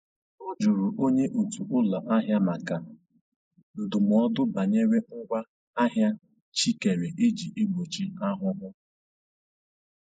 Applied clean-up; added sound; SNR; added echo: neural mask model Resemble Enhance denoiser.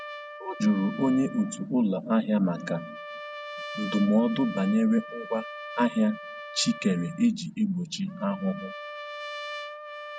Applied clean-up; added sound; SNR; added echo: none; Trumpet; 13 dB; none.